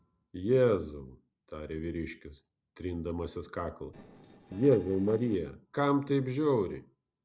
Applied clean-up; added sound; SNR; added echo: neural separator model SepFormer DNS4.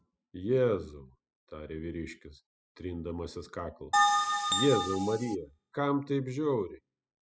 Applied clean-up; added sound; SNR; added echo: classical method spectral subtraction.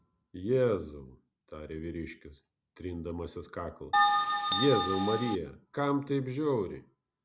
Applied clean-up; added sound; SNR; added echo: none; Bell; -5 dB; none.